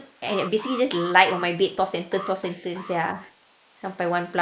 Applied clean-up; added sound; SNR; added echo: neural mask model Resemble Enhance denoiser.